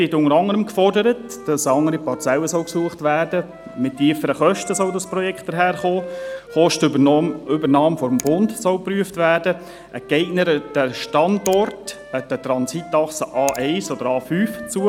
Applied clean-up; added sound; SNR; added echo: none; Finger snapping + Wind instrument, woodwind instrument; 18 dB; none.